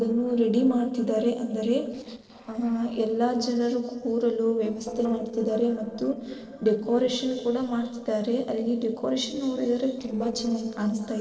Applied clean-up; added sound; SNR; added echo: neural separator model SepFormer DNS4.